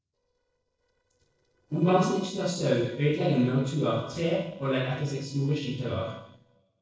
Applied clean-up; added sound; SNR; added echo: neural separator model SepFormer DNS4.